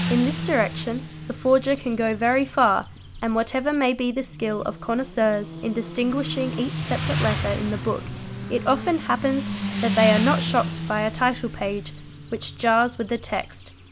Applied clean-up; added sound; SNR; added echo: none; Motorcycle; 7 dB; none.